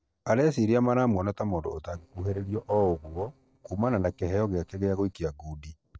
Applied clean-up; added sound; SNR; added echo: neural separator model SepFormer DNS4.